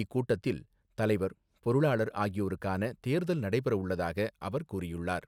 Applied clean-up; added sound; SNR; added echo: none; none; none; none.